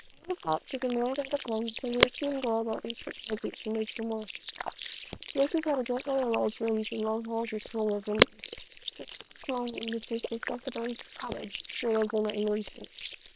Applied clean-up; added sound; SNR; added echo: neural separator model SepFormer WHAM!.